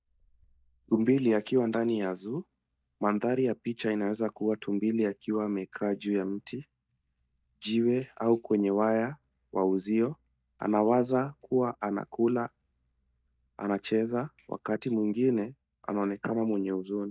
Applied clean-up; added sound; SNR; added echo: neural mask model DeepFilterNet 3.